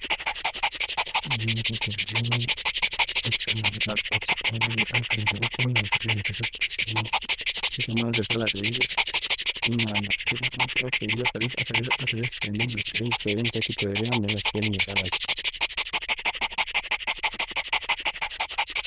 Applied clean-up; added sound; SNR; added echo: neural diffusion model UNIVERSE++.